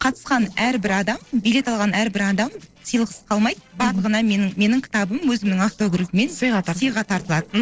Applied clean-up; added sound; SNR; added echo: neural separator model SepFormer DNS4.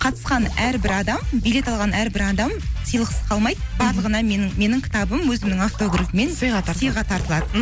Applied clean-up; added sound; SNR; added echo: none; Sink (filling or washing); 19 dB; none.